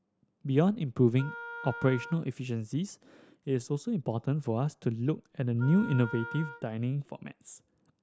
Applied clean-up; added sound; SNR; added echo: none; Wind instrument, woodwind instrument; 14 dB; none.